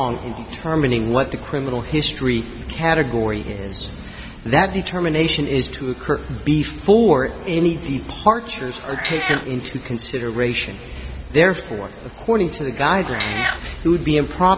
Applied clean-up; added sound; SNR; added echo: none; Meow; 4 dB; none.